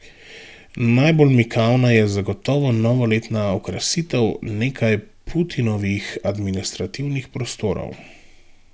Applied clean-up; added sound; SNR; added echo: none; none; none; none.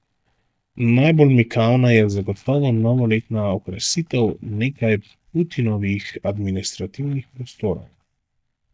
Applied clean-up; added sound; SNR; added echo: neural mask model DeepFilterNet 3.